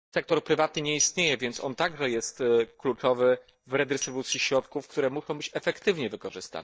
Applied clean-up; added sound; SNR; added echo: neural mask model DeepFilterNet 3.